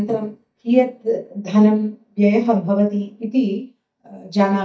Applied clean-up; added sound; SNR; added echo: neural mask model DeepFilterNet 3.